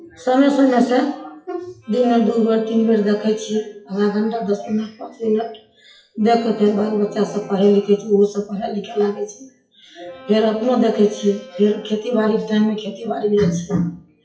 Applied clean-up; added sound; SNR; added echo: classical method WPE with log-MMSE.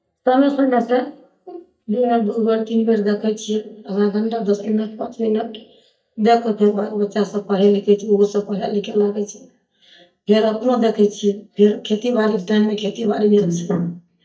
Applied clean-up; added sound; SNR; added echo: neural mask model DeepFilterNet 3.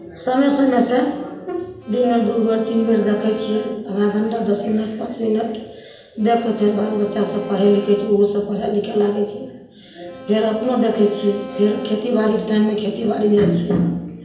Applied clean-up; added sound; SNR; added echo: none; Bowed string instrument; 15 dB; reverberation time 0.8 s.